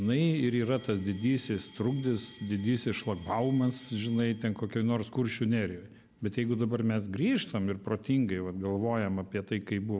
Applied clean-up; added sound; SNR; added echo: none; Alarm; 16 dB; none.